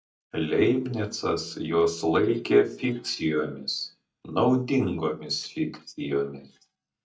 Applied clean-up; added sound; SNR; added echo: neural mask model DeepFilterNet 3.